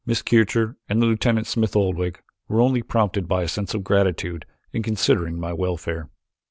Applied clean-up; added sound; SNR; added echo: none; none; none; none.